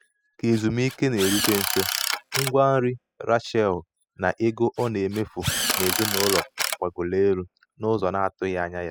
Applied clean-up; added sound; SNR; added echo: classical method spectral subtraction.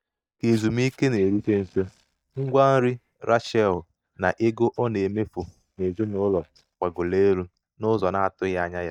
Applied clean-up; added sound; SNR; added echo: neural mask model DeepFilterNet 3.